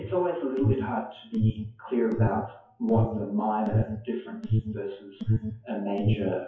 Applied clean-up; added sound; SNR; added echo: classical method WPE with log-MMSE.